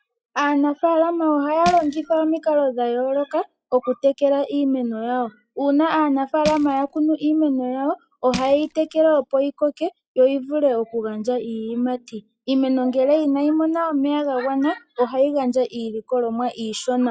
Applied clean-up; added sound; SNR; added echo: classical method log-MMSE.